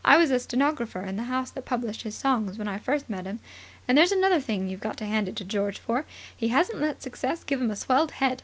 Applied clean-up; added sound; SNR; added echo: none; none; none; none.